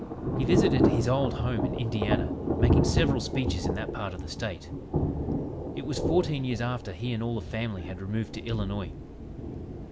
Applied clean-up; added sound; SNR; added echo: none; Thunder / Rain; -2 dB; none.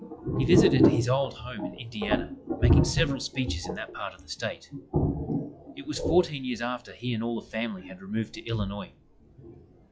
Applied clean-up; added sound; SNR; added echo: classical method log-MMSE.